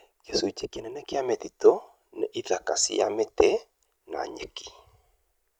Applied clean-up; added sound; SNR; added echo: none; none; none; none.